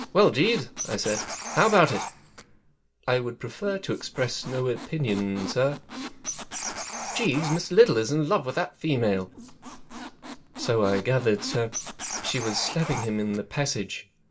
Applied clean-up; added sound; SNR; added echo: none; Squeak; 11 dB; reverberation time 0.2 s.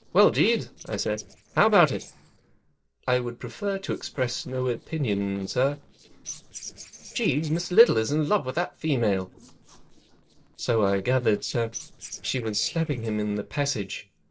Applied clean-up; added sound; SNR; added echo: neural separator model SepFormer DNS4.